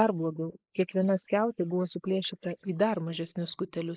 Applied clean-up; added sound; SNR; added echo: neural mask model Resemble Enhance denoiser.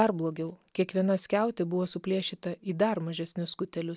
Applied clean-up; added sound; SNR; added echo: none; none; none; none.